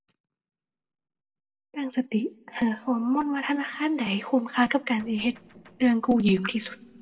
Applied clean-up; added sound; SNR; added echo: neural separator model SepFormer DNS4.